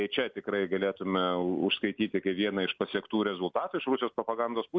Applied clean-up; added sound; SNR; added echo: none; none; none; none.